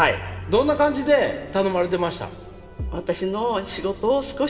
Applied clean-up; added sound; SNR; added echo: none; Bass drum; 10 dB; reverberation time 2.2 s.